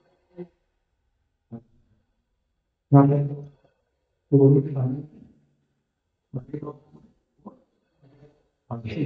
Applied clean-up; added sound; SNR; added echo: neural mask model DeepFilterNet 3.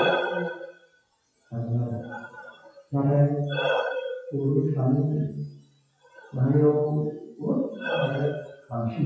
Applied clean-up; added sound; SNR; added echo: classical method WPE with log-MMSE.